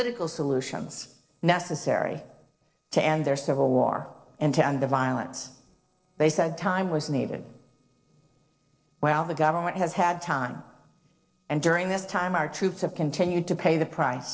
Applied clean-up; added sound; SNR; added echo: neural separator model SepFormer DNS4.